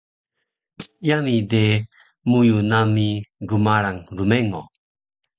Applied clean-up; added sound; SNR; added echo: neural mask model DeepFilterNet 3.